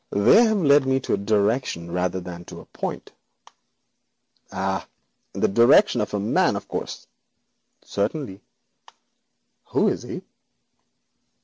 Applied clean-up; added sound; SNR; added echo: none; none; none; none.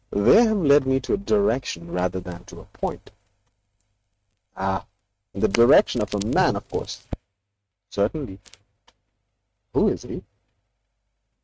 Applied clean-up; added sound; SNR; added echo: neural mask model RNNoise.